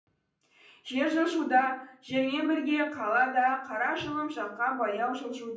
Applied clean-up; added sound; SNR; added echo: none; none; none; reverberation time 0.6 s.